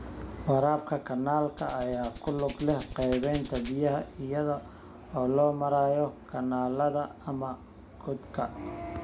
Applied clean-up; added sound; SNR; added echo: none; Hands; 15 dB; none.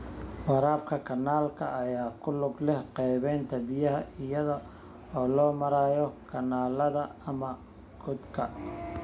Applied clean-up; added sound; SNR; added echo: none; none; none; none.